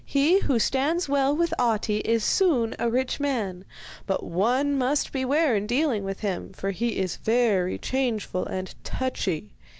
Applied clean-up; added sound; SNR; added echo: none; none; none; none.